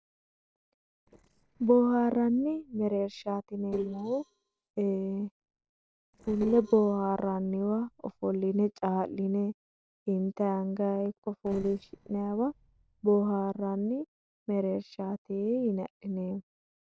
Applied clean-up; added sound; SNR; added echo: neural separator model SepFormer DNS4.